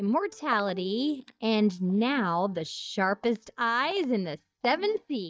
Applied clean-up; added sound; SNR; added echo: neural mask model DeepFilterNet 3.